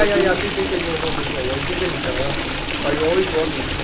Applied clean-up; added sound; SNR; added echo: none; Stream; 0 dB; none.